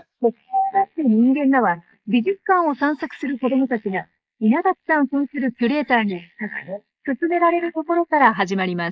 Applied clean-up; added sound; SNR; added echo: neural mask model Resemble Enhance denoiser.